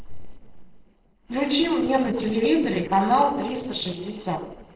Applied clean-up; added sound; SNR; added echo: neural separator model SepFormer DNS4.